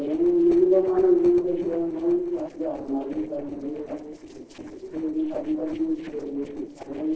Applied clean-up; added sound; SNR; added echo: neural separator model SepFormer DNS4.